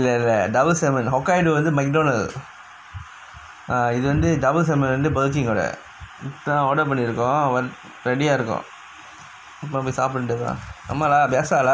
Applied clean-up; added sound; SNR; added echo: none; none; none; none.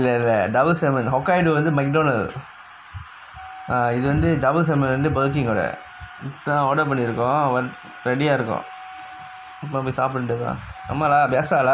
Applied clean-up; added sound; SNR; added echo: none; Wind instrument, woodwind instrument; 20 dB; none.